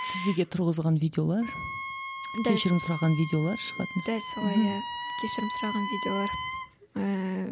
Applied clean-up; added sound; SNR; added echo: none; Wind instrument, woodwind instrument; 8 dB; none.